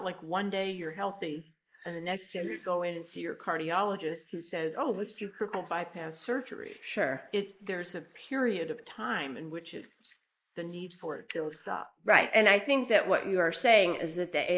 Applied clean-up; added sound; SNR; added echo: neural mask model Resemble Enhance denoiser.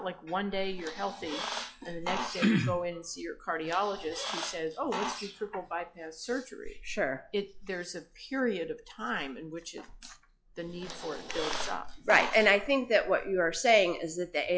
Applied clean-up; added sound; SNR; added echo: classical method log-MMSE.